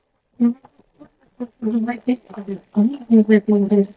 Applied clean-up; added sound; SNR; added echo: neural mask model DeepFilterNet 3.